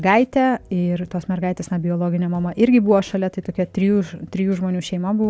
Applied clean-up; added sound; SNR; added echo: none; none; none; none.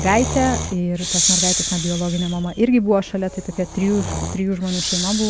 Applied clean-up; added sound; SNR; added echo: none; Breathing; 4 dB; none.